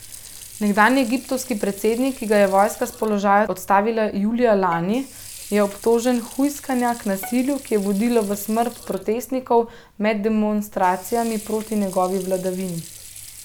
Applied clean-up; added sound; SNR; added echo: none; Bowed string instrument + Sink (filling or washing) / Water; 19 dB; none.